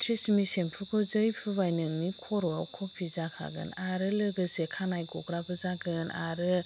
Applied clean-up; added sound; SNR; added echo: none; none; none; none.